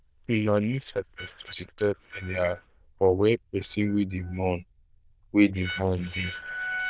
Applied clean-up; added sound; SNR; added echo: neural diffusion model UNIVERSE++.